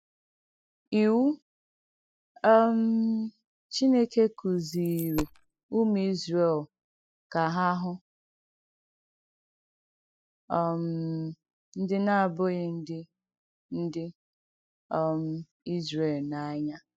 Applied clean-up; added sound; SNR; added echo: classical method spectral subtraction.